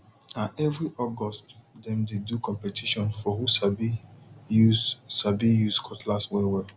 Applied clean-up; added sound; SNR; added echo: none; none; none; none.